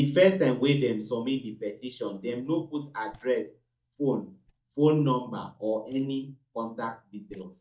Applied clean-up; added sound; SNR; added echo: neural mask model DeepFilterNet 3.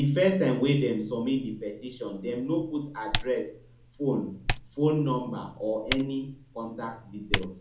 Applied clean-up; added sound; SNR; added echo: none; Typing; 8 dB; reverberation time 0.4 s.